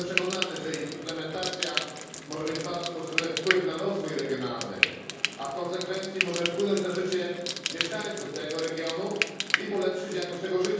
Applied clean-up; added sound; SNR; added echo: none; Frying (food); 3 dB; reverberation time 1.3 s.